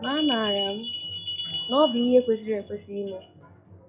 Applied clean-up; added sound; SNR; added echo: classical method log-MMSE.